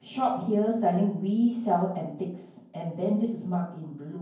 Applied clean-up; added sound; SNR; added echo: none; none; none; reverberation time 0.9 s.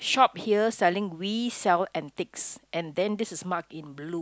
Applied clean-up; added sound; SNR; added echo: none; none; none; none.